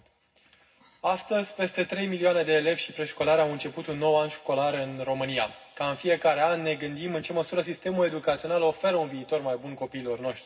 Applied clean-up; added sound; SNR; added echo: none; none; none; reverberation time 0.4 s.